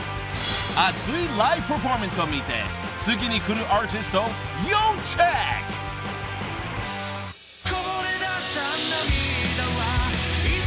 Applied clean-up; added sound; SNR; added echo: none; none; none; none.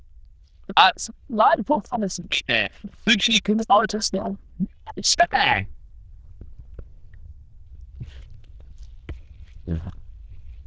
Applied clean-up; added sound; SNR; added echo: neural diffusion model UNIVERSE++.